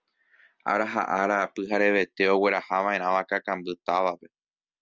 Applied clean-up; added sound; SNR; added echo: none; none; none; none.